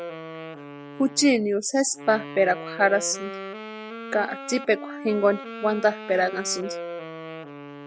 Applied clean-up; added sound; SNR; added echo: none; Wind instrument, woodwind instrument; 11 dB; none.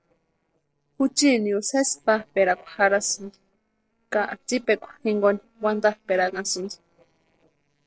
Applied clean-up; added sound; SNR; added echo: neural separator model SepFormer DNS4.